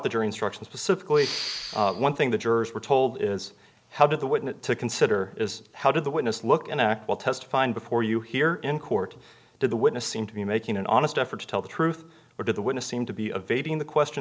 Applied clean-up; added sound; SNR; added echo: none; Respiratory sounds; 9 dB; none.